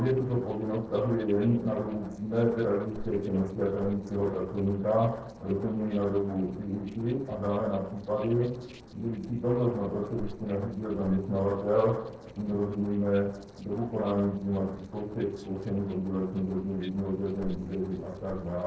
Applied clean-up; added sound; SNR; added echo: neural separator model SepFormer DNS4.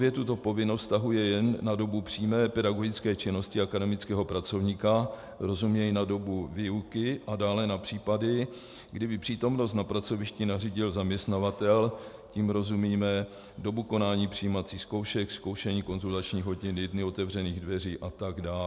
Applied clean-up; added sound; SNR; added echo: none; none; none; none.